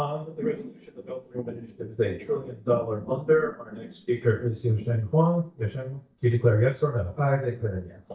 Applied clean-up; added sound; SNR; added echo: neural mask model DeepFilterNet 3.